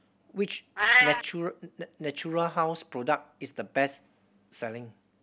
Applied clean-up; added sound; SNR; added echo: none; Meow; 0 dB; none.